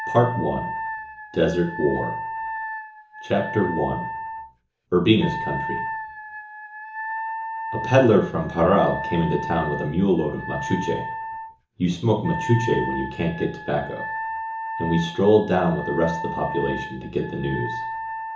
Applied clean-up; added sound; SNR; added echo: none; Wind instrument, woodwind instrument; 8 dB; reverberation time 0.7 s.